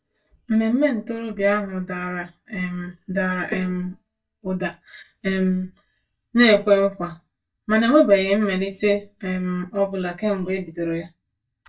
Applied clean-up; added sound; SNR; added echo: neural mask model DeepFilterNet 3.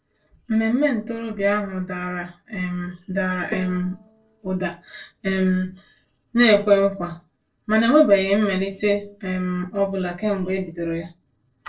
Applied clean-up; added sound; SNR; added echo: neural separator model SepFormer DNS4.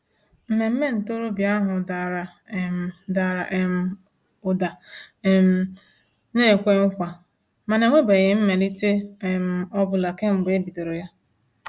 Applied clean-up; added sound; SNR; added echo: none; none; none; none.